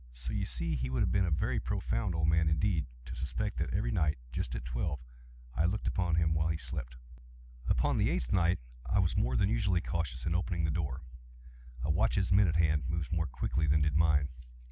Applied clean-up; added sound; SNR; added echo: none; none; none; none.